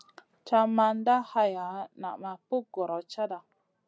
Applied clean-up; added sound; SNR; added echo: none; none; none; none.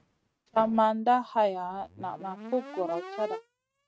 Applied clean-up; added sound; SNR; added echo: neural mask model RNNoise.